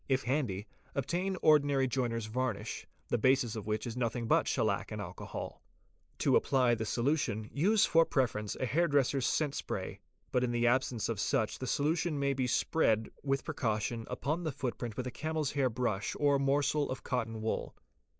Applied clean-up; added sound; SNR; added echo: neural mask model Resemble Enhance denoiser.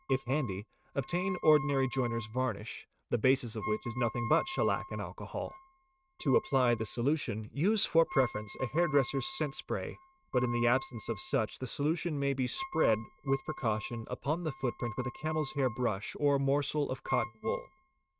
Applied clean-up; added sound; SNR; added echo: neural mask model RNNoise.